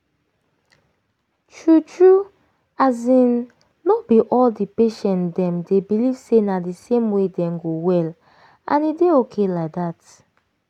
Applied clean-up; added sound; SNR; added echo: none; none; none; none.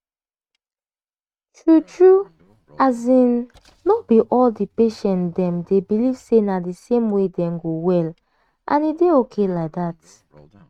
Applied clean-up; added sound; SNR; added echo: neural mask model RNNoise.